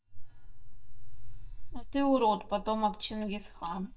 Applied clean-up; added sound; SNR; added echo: neural mask model DeepFilterNet 3.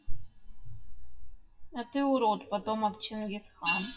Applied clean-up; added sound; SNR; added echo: classical method WPE with log-MMSE.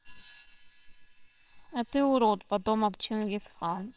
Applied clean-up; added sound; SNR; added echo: neural separator model SepFormer WHAMR!.